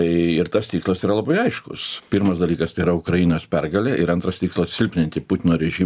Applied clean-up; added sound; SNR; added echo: none; none; none; none.